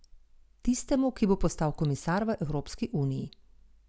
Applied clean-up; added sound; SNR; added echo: none; none; none; none.